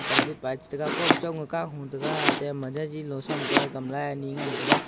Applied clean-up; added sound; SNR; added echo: none; Domestic sounds, home sounds; -3 dB; none.